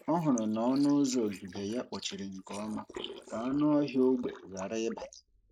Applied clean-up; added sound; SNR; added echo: neural mask model Resemble Enhance denoiser.